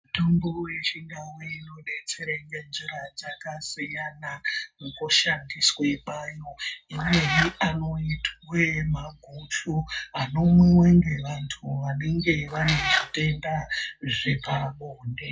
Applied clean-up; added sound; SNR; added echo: none; Meow; 1 dB; reverberation time 0.3 s.